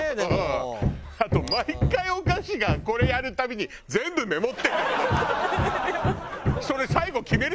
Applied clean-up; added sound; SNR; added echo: none; Hammer; 3 dB; none.